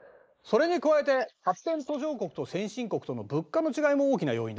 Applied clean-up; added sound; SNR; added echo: neural mask model Resemble Enhance denoiser.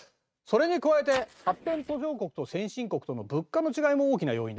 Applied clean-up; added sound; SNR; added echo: neural mask model RNNoise.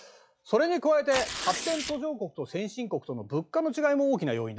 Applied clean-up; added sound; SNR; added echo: classical method log-MMSE.